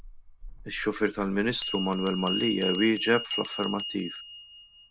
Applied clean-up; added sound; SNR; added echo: none; Bell; 8 dB; none.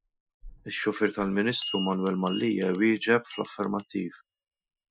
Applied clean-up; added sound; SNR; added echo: classical method Wiener filter.